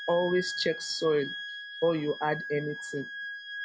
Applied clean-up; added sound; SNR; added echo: none; Wind instrument, woodwind instrument; 9 dB; none.